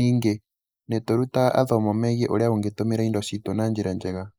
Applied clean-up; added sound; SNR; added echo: neural mask model Resemble Enhance denoiser.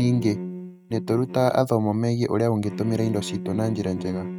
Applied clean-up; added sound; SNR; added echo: neural mask model RNNoise.